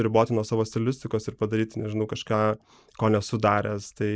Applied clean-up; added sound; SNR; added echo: neural mask model Resemble Enhance denoiser.